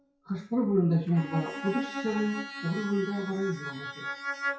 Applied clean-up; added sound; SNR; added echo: classical method WPE with log-MMSE.